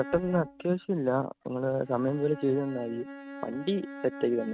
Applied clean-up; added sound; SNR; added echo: neural mask model RNNoise.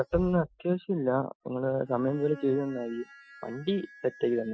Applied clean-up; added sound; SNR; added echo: classical method Wiener filter.